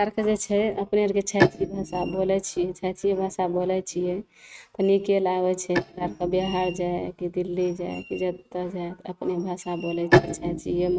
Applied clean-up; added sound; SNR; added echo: neural mask model RNNoise.